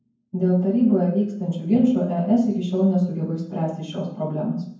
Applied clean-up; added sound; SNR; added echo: none; none; none; reverberation time 0.9 s.